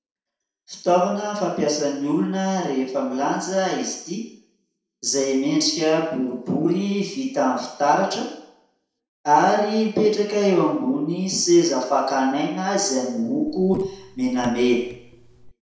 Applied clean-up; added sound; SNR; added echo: neural separator model SepFormer DNS4.